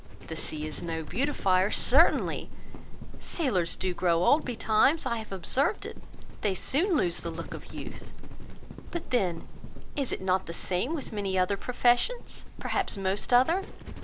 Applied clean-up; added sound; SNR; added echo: none; Livestock, farm animals, working animals; 5 dB; none.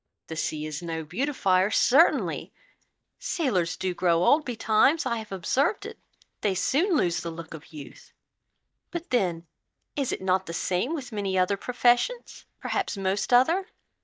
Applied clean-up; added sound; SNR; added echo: neural mask model DeepFilterNet 3.